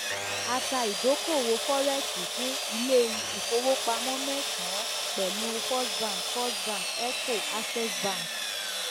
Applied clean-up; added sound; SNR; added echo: none; Sawing; 0 dB; none.